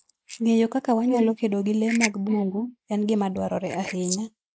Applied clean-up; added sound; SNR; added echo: neural mask model Resemble Enhance denoiser.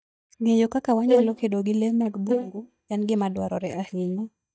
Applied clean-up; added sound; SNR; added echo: neural mask model DeepFilterNet 3.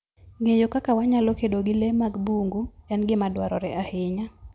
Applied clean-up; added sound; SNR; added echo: none; none; none; none.